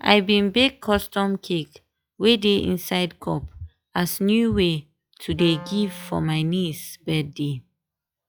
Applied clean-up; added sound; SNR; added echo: classical method log-MMSE.